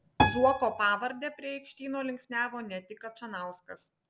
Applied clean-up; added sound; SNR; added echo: none; Piano; 2 dB; none.